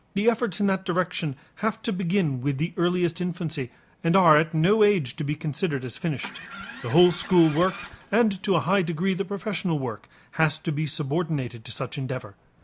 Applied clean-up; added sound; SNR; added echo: none; Engine starting; 15 dB; none.